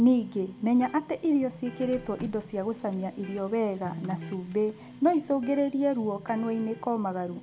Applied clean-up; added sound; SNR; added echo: none; Electric guitar + Printer; 17 dB; none.